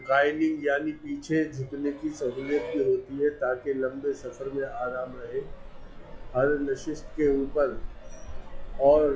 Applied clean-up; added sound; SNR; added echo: classical method log-MMSE.